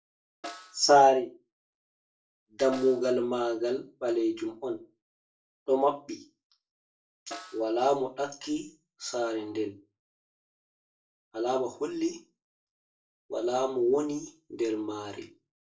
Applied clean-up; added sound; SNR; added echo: neural separator model SepFormer DNS4.